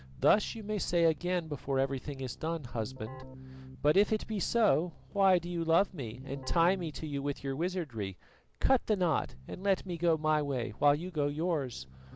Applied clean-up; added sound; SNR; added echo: none; Keyboard (musical); 20 dB; none.